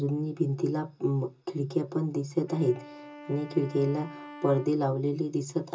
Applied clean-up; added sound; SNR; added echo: none; Wind instrument, woodwind instrument; 17 dB; reverberation time 0.2 s.